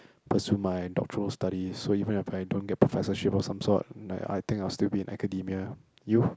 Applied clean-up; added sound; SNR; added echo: none; none; none; none.